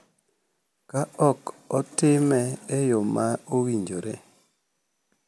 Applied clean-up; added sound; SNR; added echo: none; none; none; none.